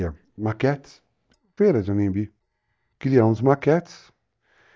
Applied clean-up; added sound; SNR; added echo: neural mask model DeepFilterNet 3.